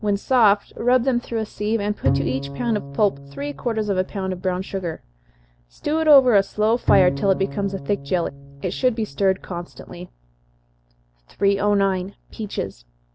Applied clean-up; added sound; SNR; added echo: none; Bowed string instrument; 7 dB; none.